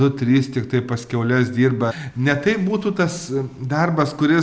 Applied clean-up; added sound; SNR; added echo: none; none; none; none.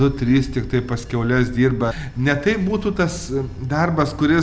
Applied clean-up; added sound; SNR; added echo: none; Bell / Train; 14 dB; none.